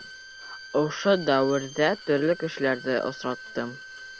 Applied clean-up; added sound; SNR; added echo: none; Bowed string instrument; 16 dB; none.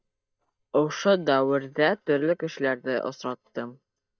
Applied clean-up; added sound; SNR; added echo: neural mask model DeepFilterNet 3.